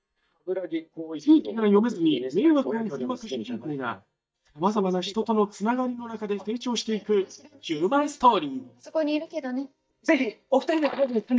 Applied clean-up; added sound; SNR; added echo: neural mask model DeepFilterNet 3.